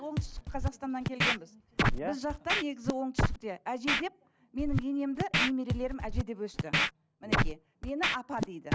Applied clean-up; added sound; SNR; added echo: none; Scratching (performance technique); -4 dB; none.